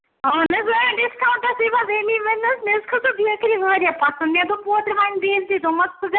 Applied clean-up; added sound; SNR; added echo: none; none; none; none.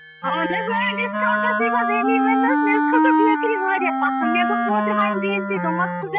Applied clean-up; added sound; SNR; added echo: classical method spectral subtraction.